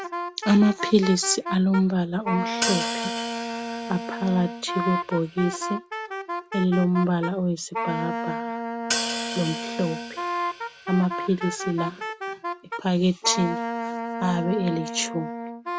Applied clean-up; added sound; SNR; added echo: none; Wind instrument, woodwind instrument + Hi-hat; 5 dB; none.